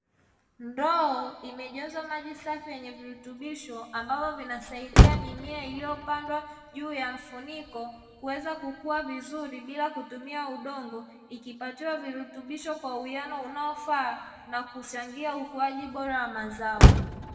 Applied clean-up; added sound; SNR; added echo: none; Motor vehicle (road); -4 dB; reverberation time 1.8 s.